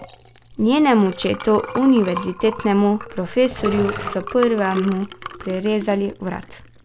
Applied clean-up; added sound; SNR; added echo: none; Liquid + Growling; 12 dB; none.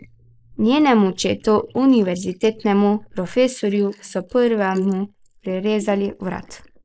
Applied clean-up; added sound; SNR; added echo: neural mask model Resemble Enhance denoiser.